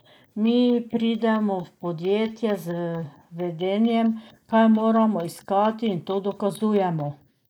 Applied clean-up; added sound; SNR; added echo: neural mask model Resemble Enhance denoiser.